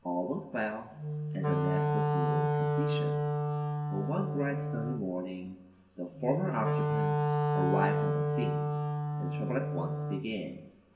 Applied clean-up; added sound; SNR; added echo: none; Wind instrument, woodwind instrument; -5 dB; reverberation time 1.1 s.